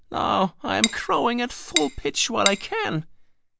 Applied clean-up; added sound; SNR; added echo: none; Cutlery, silverware / Dishes, pots, and pans; 4 dB; none.